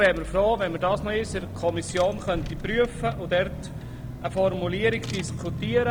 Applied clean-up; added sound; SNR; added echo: none; Engine / Car; 8 dB; none.